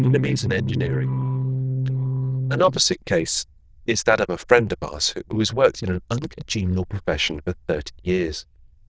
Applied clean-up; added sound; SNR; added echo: neural diffusion model UNIVERSE++.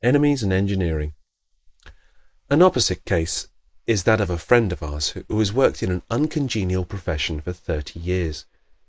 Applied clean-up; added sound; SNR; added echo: neural mask model Resemble Enhance denoiser.